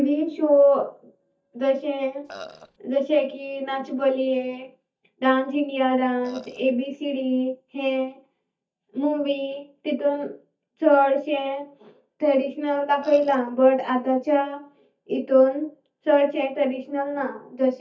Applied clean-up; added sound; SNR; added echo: neural mask model DeepFilterNet 3.